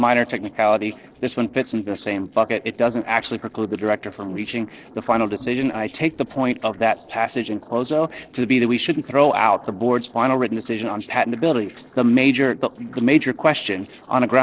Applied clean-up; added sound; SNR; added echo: neural separator model SepFormer DNS4.